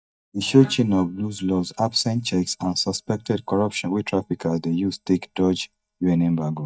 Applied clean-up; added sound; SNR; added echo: neural mask model DeepFilterNet 3.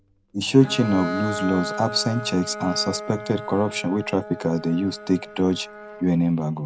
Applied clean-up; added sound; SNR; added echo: none; Bowed string instrument; 11 dB; none.